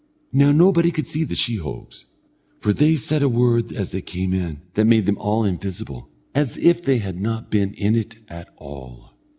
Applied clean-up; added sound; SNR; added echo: none; none; none; none.